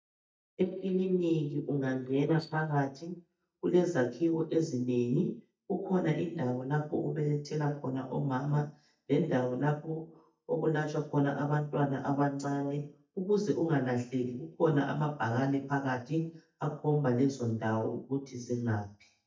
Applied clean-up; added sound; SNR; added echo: neural mask model DeepFilterNet 3.